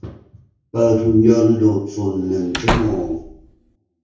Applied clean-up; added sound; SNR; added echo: none; Slam / Wood; 8 dB; reverberation time 0.6 s.